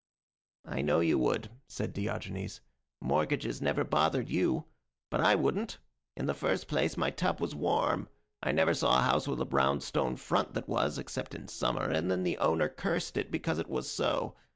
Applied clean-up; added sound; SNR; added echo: none; none; none; none.